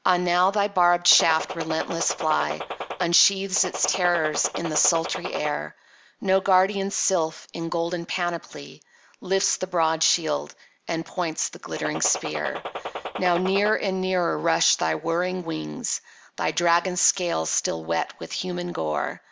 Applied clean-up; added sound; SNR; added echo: none; Gunshot, gunfire; 8 dB; none.